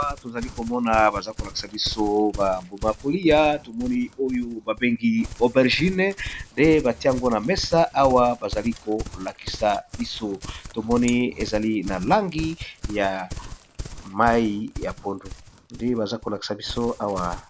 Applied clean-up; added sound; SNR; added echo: none; Livestock, farm animals, working animals; 14 dB; none.